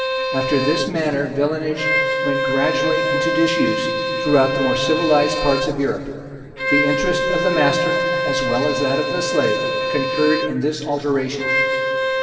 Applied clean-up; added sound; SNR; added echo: none; Bowed string instrument; 0 dB; reverberation time 2.3 s.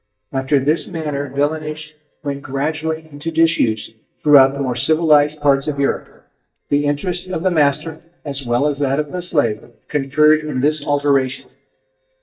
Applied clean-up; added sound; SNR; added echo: neural mask model DeepFilterNet 3.